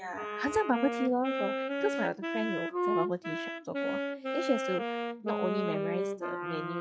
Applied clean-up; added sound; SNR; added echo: classical method log-MMSE.